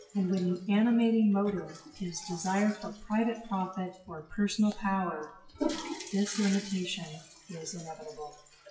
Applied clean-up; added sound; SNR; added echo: classical method WPE with log-MMSE.